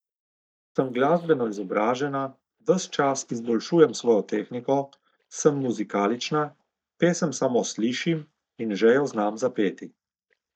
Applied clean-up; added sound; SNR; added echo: neural mask model DeepFilterNet 3.